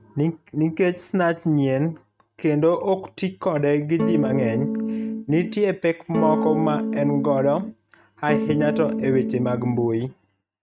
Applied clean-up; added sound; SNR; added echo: neural mask model RNNoise.